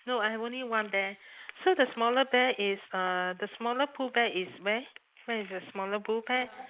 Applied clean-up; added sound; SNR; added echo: neural mask model Resemble Enhance denoiser.